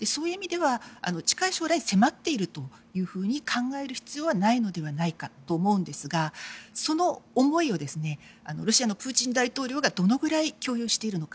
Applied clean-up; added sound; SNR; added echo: none; none; none; none.